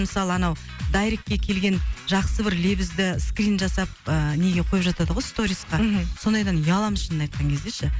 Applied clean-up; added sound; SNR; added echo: none; none; none; none.